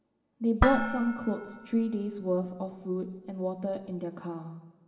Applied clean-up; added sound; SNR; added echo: none; Dishes, pots, and pans; 3 dB; reverberation time 2.4 s.